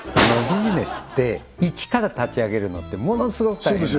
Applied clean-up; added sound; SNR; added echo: none; Snare drum; 6 dB; none.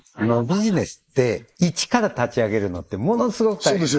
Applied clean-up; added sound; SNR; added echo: neural mask model Resemble Enhance denoiser.